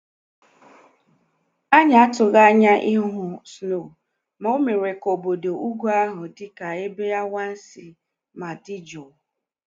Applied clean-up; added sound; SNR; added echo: none; none; none; none.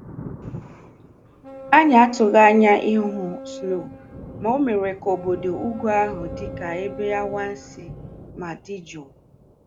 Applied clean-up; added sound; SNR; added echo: none; Thunder + Boat, Water vehicle; 14 dB; none.